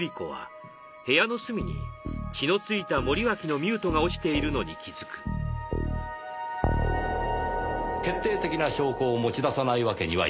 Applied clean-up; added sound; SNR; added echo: none; none; none; none.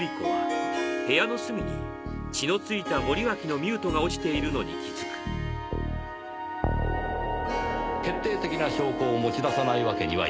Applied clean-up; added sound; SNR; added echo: none; Harp; 4 dB; none.